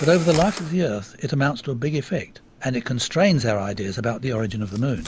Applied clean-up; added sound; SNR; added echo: none; Camera; 17 dB; none.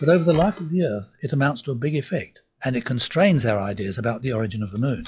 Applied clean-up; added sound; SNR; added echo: classical method log-MMSE.